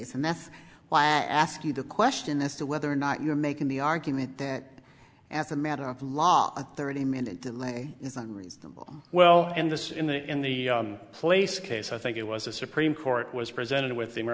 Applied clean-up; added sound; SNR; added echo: none; none; none; none.